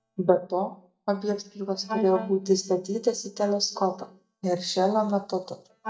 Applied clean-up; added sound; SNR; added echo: neural mask model DeepFilterNet 3.